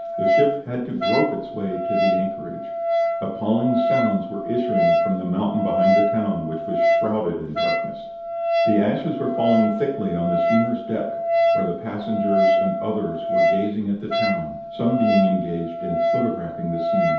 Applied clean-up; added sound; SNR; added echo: none; Wind instrument, woodwind instrument; -2 dB; reverberation time 0.8 s.